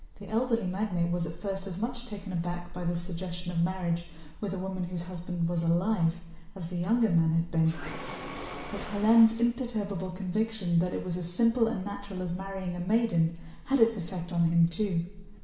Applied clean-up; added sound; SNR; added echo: none; Mechanisms; 13 dB; reverberation time 0.8 s.